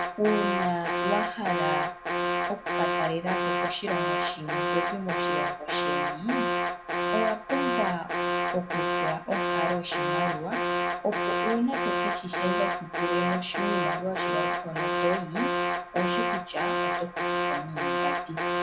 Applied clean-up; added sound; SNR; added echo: none; Alarm; -4 dB; none.